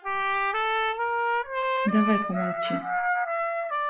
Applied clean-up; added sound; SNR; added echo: classical method log-MMSE.